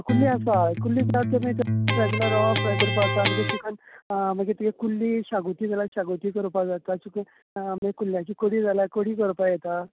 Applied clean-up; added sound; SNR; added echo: none; Electric guitar; 0 dB; none.